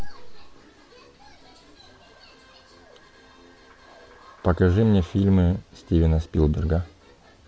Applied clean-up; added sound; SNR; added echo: none; none; none; none.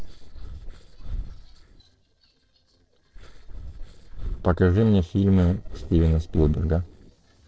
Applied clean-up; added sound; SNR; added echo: neural separator model SepFormer DNS4.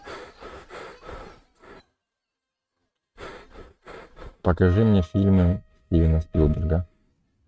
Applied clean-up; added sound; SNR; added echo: neural mask model RNNoise.